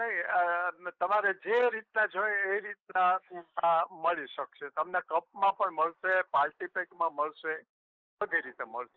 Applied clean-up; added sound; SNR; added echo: neural mask model Resemble Enhance denoiser.